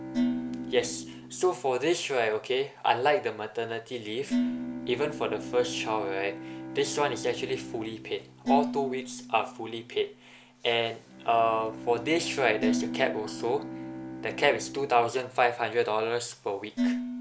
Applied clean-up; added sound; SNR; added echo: none; Bowed string instrument + Dishes, pots, and pans; 6 dB; none.